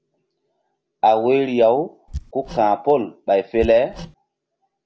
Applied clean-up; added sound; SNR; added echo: none; Hammer; 16 dB; none.